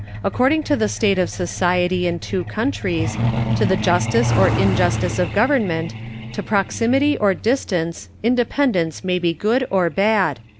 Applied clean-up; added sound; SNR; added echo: none; Truck; 6 dB; none.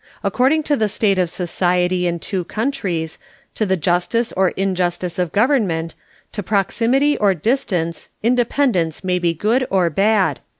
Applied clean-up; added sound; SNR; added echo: none; none; none; none.